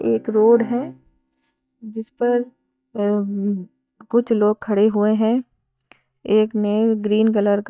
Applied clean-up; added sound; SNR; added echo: neural mask model DeepFilterNet 3.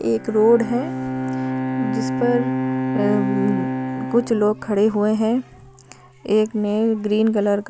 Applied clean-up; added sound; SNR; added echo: none; Bowed string instrument; 5 dB; none.